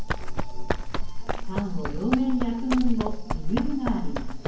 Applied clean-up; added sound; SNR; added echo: none; Run; -3 dB; reverberation time 0.9 s.